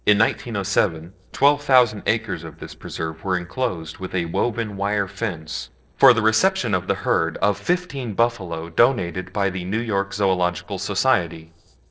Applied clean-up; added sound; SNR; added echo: neural separator model SepFormer DNS4.